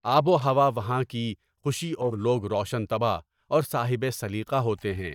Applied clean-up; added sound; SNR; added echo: neural mask model DeepFilterNet 3.